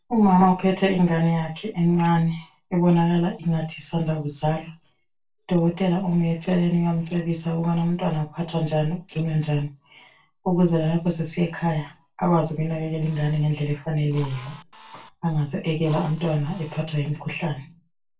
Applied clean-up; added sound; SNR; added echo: neural separator model SepFormer DNS4.